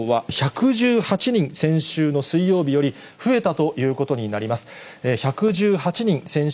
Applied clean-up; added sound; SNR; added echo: none; none; none; none.